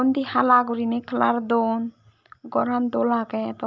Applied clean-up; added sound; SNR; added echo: none; none; none; none.